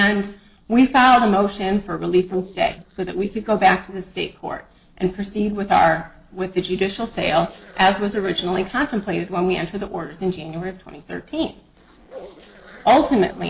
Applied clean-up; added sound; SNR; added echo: neural separator model SepFormer DNS4.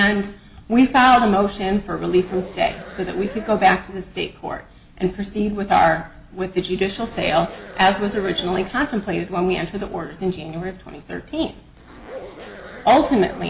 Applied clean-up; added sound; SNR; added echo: none; Zipper (clothing); 20 dB; none.